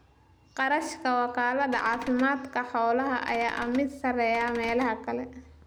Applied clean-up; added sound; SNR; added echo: none; Cupboard open or close / Door; 15 dB; none.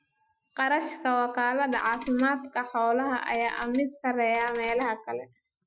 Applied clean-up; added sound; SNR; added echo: classical method Wiener filter.